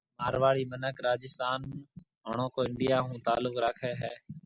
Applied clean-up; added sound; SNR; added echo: none; none; none; none.